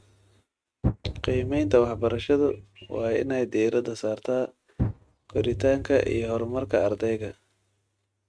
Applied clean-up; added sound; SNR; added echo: neural mask model RNNoise.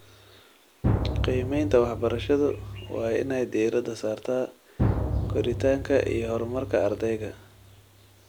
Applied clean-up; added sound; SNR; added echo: none; Drum; 4 dB; none.